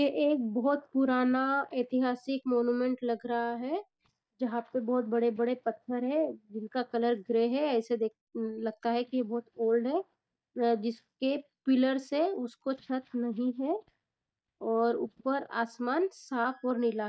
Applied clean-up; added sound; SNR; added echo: neural mask model DeepFilterNet 3.